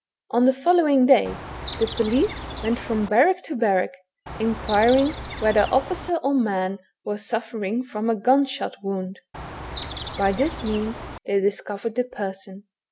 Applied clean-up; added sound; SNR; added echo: none; Chirp, tweet; 11 dB; none.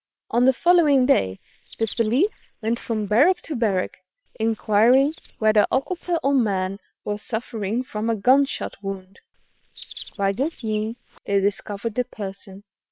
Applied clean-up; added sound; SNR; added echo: neural separator model SepFormer WHAM!.